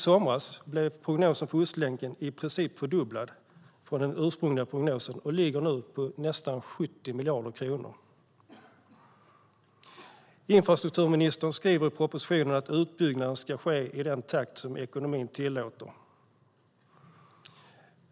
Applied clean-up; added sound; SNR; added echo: none; none; none; none.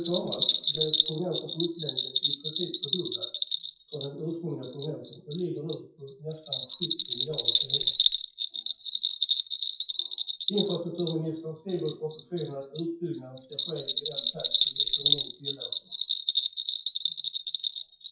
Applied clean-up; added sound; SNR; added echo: classical method WPE with log-MMSE.